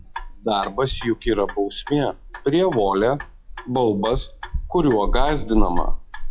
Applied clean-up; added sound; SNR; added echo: classical method log-MMSE.